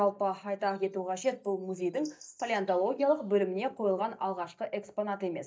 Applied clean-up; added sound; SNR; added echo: neural mask model DeepFilterNet 3.